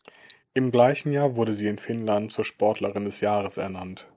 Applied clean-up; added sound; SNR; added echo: neural mask model Resemble Enhance denoiser.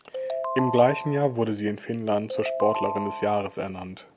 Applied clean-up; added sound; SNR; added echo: none; Ringtone; 6 dB; none.